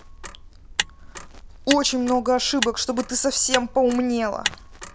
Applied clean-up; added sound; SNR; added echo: none; Motor vehicle (road); 9 dB; none.